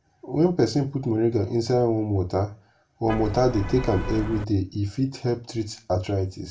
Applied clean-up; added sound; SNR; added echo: none; Vehicle horn, car horn, honking; 6 dB; reverberation time 0.2 s.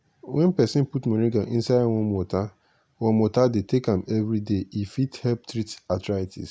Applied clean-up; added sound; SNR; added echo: none; none; none; none.